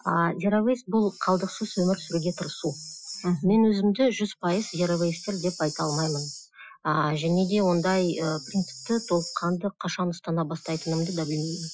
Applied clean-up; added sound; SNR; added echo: classical method Wiener filter.